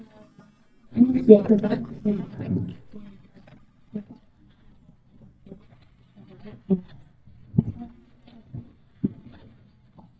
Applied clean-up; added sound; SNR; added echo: neural mask model DeepFilterNet 3.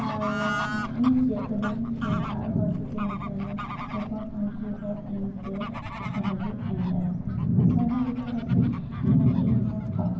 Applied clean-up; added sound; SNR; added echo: none; Bird / Fowl; 11 dB; reverberation time 0.9 s.